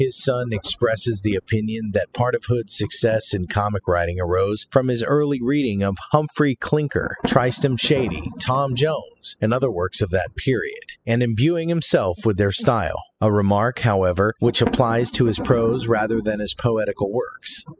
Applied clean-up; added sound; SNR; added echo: classical method spectral subtraction.